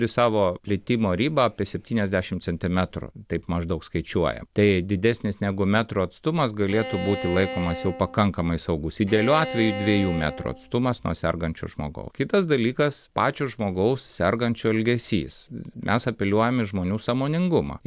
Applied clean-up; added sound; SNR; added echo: none; Bowed string instrument; 10 dB; none.